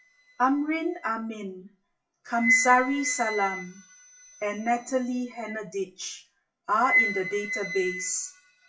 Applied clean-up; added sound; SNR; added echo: classical method WPE with log-MMSE.